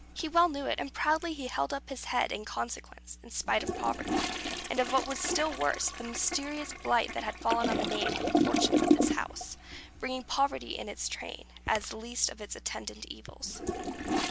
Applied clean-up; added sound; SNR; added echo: none; Toilet flush; 2 dB; none.